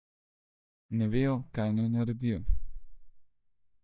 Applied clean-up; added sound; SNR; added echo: neural mask model DeepFilterNet 3.